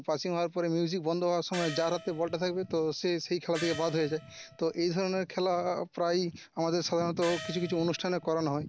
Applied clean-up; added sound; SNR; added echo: none; Gong; 14 dB; none.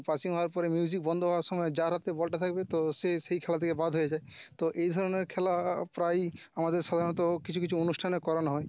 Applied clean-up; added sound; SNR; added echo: none; none; none; none.